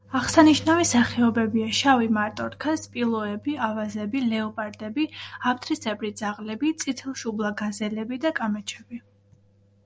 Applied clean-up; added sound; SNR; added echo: none; none; none; none.